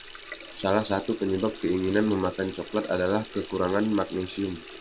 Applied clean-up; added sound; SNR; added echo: none; Water tap, faucet; 14 dB; none.